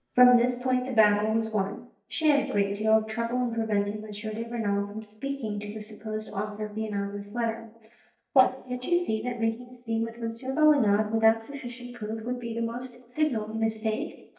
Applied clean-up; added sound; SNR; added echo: neural mask model DeepFilterNet 3.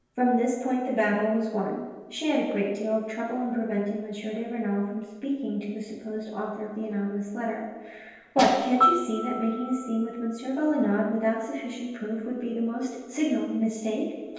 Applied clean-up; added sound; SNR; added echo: none; Piano; 10 dB; reverberation time 1.2 s.